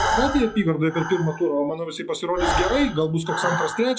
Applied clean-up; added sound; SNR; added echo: classical method log-MMSE.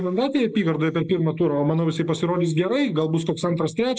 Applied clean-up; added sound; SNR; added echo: neural mask model Resemble Enhance denoiser.